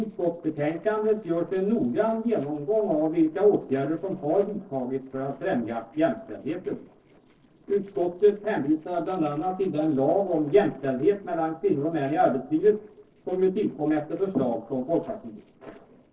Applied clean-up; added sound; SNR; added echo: neural separator model SepFormer DNS4.